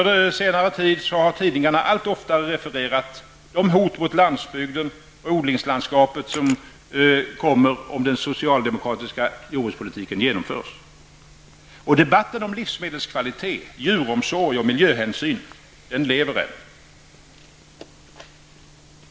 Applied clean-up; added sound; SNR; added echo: none; Camera; 18 dB; none.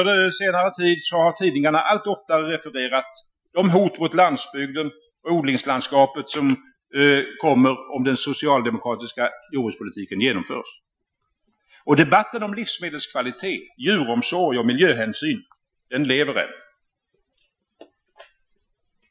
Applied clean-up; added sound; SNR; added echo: classical method Wiener filter.